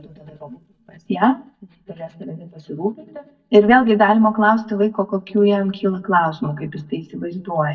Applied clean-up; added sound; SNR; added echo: neural mask model DeepFilterNet 3.